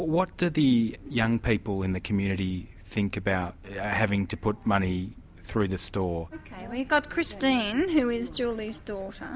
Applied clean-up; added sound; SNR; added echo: none; none; none; none.